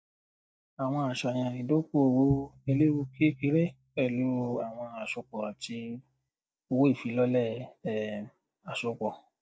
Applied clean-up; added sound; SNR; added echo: neural mask model DeepFilterNet 3.